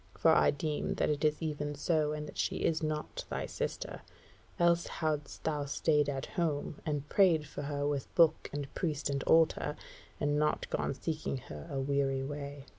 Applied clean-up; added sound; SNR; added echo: none; none; none; none.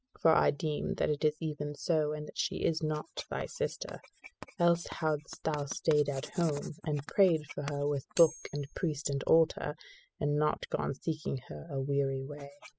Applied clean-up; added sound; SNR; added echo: classical method spectral subtraction.